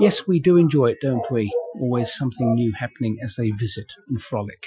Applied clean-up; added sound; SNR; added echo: classical method Wiener filter.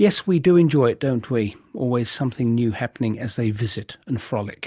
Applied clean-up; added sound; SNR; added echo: none; none; none; none.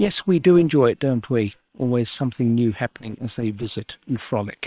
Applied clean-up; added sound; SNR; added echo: neural separator model SepFormer WHAM!.